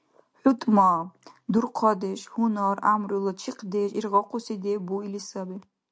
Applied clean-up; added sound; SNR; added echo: none; none; none; none.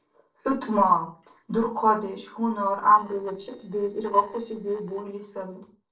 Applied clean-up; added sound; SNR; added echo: neural separator model SepFormer DNS4.